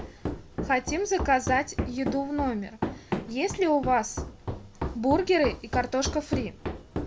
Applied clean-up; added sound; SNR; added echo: none; Run; 6 dB; none.